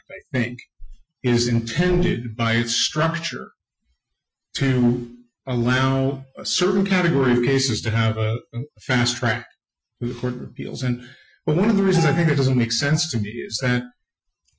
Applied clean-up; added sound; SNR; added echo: classical method Wiener filter.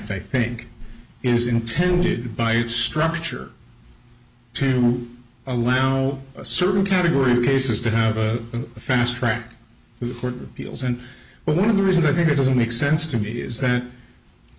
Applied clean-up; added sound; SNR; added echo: none; none; none; none.